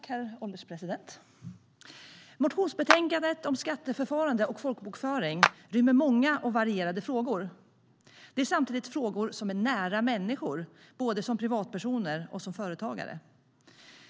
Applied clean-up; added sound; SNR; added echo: none; Clapping; 1 dB; none.